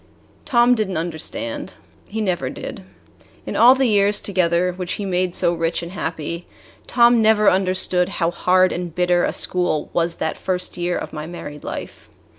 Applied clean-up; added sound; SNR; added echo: none; none; none; none.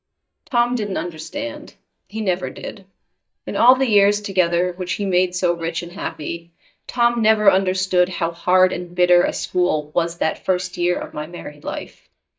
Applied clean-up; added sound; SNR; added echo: neural mask model DeepFilterNet 3.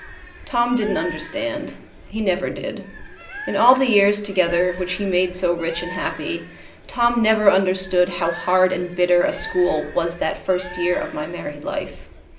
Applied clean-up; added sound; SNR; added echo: none; Bird; 16 dB; reverberation time 0.5 s.